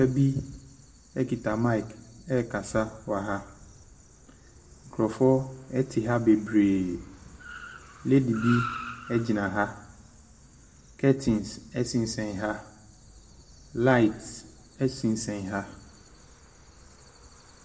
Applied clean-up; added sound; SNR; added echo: none; Car; 18 dB; reverberation time 0.7 s.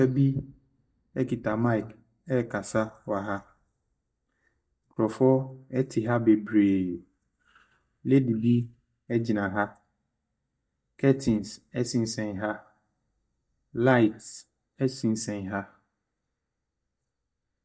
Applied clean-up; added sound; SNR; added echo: neural mask model DeepFilterNet 3.